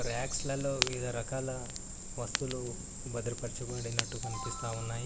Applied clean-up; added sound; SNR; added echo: none; Fire; 3 dB; none.